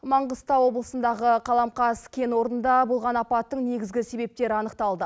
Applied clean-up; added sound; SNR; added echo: none; none; none; none.